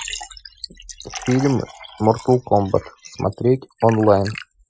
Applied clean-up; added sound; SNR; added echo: classical method Wiener filter.